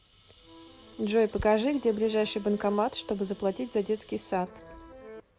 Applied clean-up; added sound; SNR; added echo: none; Accordion + Water tap, faucet / Liquid; 16 dB; none.